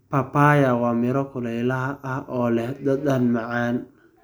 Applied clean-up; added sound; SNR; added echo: none; none; none; none.